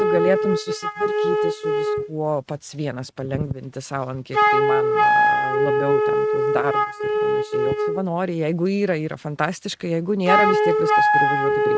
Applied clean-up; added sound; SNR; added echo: neural mask model RNNoise.